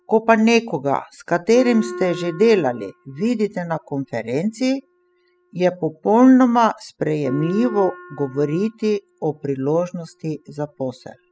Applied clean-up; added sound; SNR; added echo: classical method spectral subtraction.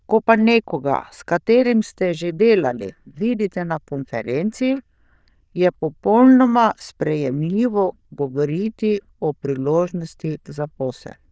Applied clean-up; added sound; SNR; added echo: neural diffusion model UNIVERSE++.